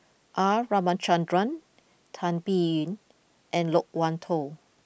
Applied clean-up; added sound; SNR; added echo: none; none; none; none.